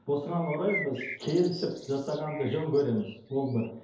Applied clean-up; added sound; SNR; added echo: none; Bird; 13 dB; reverberation time 2.2 s.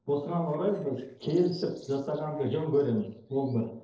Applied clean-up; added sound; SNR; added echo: neural separator model SepFormer DNS4.